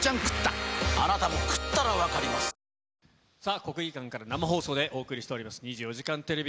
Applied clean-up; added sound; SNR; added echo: none; none; none; none.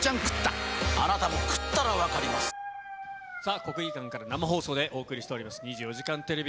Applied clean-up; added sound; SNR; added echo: none; Dog; 13 dB; none.